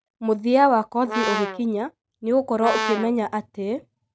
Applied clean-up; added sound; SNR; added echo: neural mask model RNNoise.